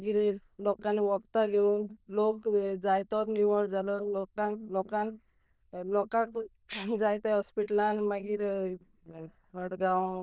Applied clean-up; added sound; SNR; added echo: neural diffusion model UNIVERSE++.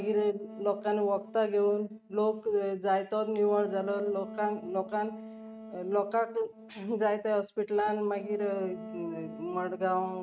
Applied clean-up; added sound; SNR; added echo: neural mask model RNNoise.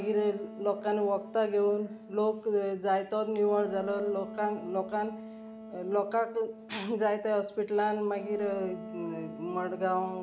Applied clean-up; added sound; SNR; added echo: none; Wind instrument, woodwind instrument; 14 dB; none.